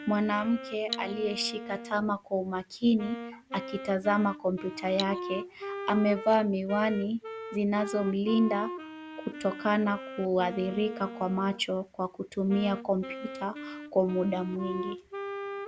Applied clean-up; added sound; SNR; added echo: none; Cutlery, silverware + Wind instrument, woodwind instrument; 10 dB; none.